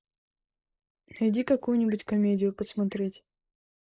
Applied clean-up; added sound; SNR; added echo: neural mask model Resemble Enhance denoiser.